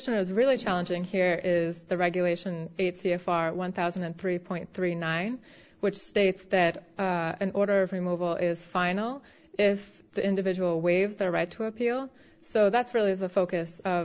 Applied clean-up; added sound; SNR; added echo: none; none; none; none.